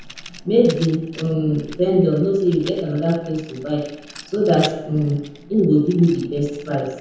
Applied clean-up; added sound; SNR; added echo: none; Rattle; 19 dB; reverberation time 0.9 s.